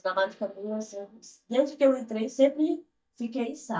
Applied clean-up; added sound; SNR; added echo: neural mask model DeepFilterNet 3.